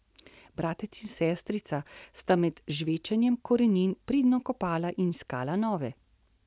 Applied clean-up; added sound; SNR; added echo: none; none; none; none.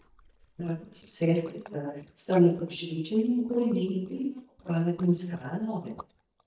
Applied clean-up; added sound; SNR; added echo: neural mask model DeepFilterNet 3.